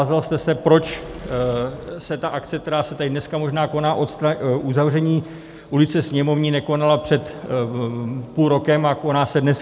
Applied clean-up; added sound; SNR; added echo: none; Engine / Mechanisms; 17 dB; none.